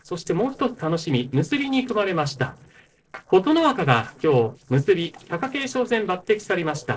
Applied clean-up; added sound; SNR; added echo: neural separator model SepFormer DNS4.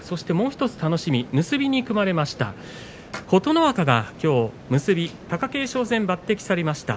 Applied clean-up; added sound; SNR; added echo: none; none; none; none.